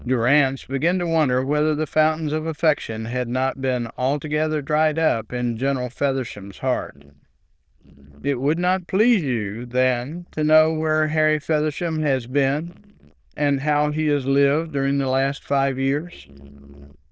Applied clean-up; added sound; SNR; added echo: neural diffusion model UNIVERSE++.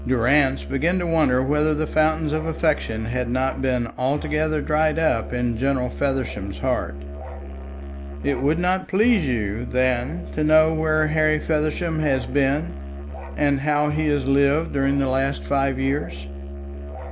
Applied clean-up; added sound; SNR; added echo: none; Musical instrument; 9 dB; none.